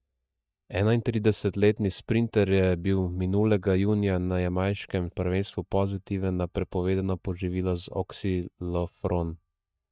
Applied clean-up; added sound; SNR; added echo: neural mask model DeepFilterNet 3.